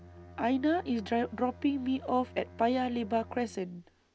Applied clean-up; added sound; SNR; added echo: none; Bowed string instrument; 19 dB; none.